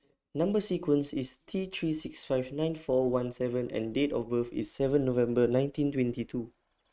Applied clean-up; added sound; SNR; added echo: neural mask model RNNoise.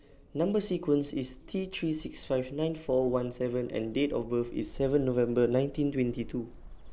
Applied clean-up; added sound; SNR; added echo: none; Bird; 17 dB; none.